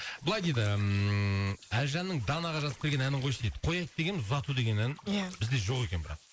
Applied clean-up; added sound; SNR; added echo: neural mask model Resemble Enhance denoiser.